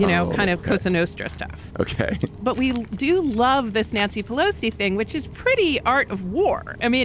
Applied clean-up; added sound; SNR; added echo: none; Walk, footsteps; 15 dB; none.